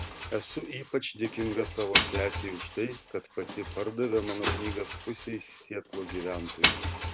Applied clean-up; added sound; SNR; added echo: none; Engine; -2 dB; none.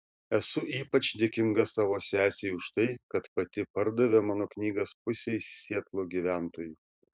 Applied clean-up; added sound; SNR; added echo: none; none; none; none.